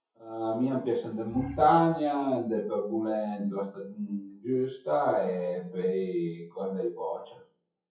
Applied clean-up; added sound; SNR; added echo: classical method WPE with log-MMSE.